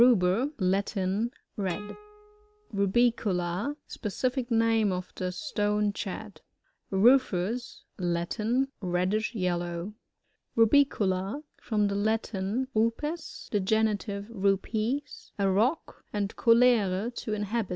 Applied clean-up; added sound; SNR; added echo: none; Plucked string instrument; 19 dB; none.